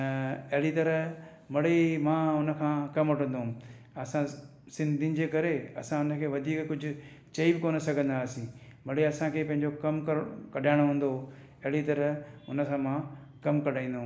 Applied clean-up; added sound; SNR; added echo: none; none; none; none.